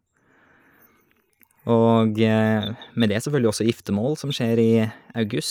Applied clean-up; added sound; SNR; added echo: neural mask model Resemble Enhance denoiser.